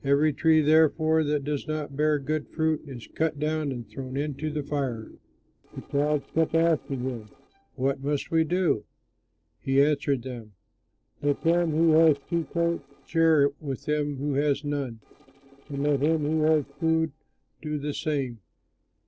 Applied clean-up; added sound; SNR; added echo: neural separator model SepFormer DNS4.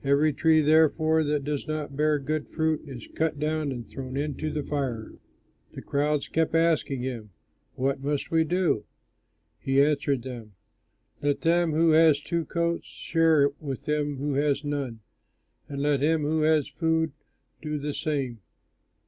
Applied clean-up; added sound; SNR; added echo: none; none; none; none.